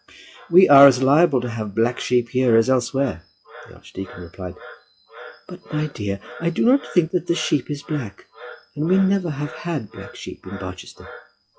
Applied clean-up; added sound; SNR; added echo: classical method log-MMSE.